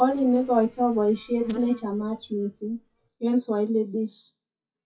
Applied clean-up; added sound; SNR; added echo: classical method WPE with log-MMSE.